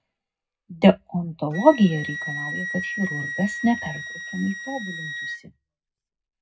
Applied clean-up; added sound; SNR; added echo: none; Wind instrument, woodwind instrument; 9 dB; reverberation time 0.3 s.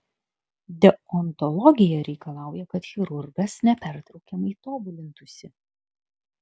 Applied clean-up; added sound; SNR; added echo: none; none; none; none.